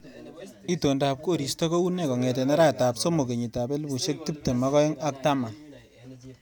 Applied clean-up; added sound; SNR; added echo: none; none; none; none.